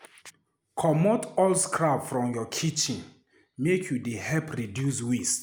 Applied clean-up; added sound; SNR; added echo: none; none; none; none.